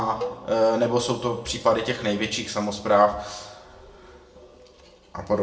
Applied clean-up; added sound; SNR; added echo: none; Cowbell; 14 dB; reverberation time 0.6 s.